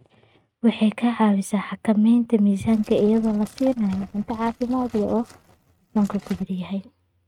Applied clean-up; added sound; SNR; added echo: neural mask model RNNoise.